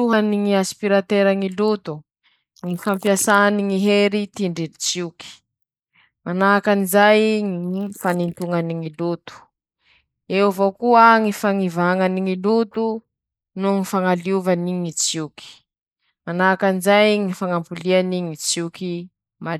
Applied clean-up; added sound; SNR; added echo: neural mask model Resemble Enhance denoiser.